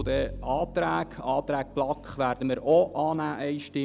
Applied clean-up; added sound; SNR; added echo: none; Bowed string instrument; 15 dB; none.